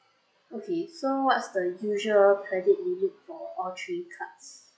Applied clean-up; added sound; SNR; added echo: classical method log-MMSE.